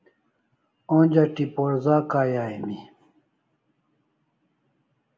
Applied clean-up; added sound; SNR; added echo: none; none; none; none.